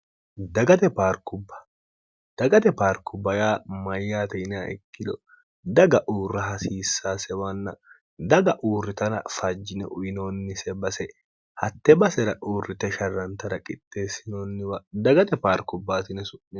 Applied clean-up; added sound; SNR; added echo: none; none; none; none.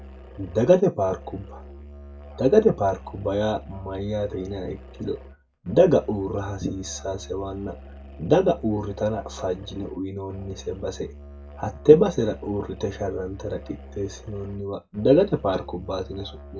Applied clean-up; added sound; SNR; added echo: none; Musical instrument; 17 dB; reverberation time 0.1 s.